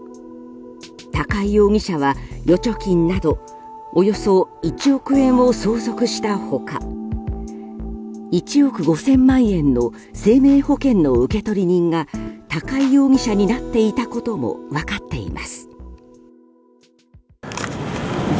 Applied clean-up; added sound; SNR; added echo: none; none; none; none.